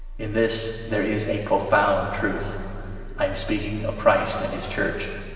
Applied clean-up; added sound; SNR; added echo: none; none; none; reverberation time 2.7 s.